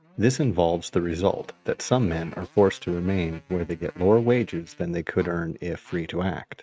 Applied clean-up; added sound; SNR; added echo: neural mask model RNNoise.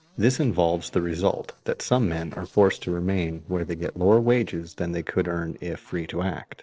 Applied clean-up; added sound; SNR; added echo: neural separator model SepFormer DNS4.